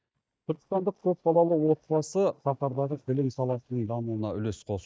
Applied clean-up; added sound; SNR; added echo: neural mask model DeepFilterNet 3.